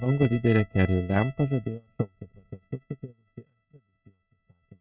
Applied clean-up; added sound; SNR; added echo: neural mask model RNNoise.